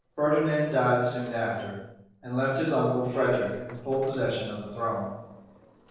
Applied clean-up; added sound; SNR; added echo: neural separator model SepFormer DNS4.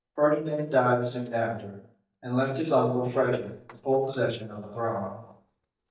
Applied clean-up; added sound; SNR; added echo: neural mask model DeepFilterNet 3.